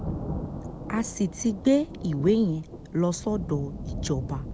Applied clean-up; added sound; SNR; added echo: none; Thunder; 8 dB; none.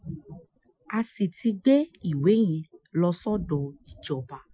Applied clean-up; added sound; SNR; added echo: classical method Wiener filter.